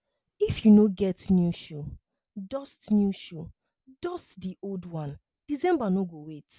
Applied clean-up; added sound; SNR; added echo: none; none; none; none.